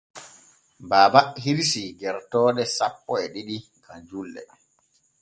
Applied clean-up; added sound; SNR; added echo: none; none; none; none.